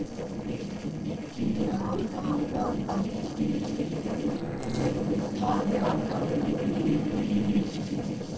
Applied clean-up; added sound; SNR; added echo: neural separator model SepFormer DNS4.